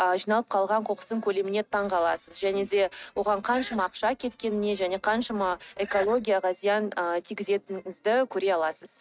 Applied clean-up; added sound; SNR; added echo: neural mask model RNNoise.